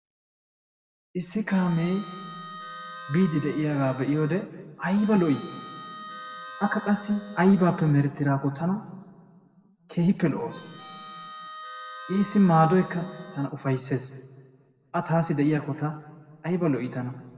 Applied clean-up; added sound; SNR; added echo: none; Harmonica; 16 dB; reverberation time 1.3 s.